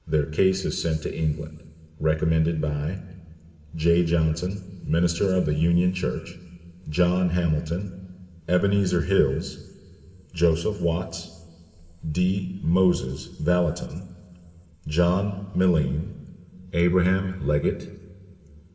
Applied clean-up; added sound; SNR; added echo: none; none; none; reverberation time 3.0 s.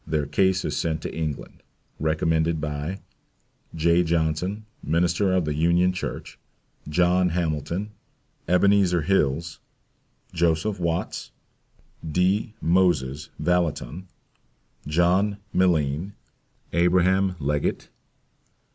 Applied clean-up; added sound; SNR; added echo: none; none; none; none.